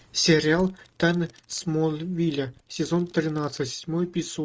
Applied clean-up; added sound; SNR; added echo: neural mask model RNNoise.